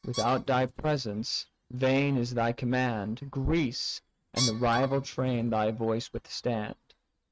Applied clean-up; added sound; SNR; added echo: neural mask model RNNoise.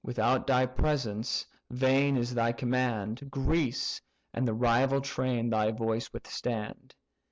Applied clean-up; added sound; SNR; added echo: none; none; none; none.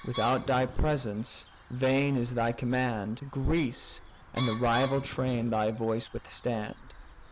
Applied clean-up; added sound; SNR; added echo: none; Bird; 10 dB; none.